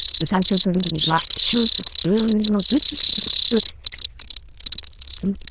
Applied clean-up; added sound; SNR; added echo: neural diffusion model UNIVERSE++.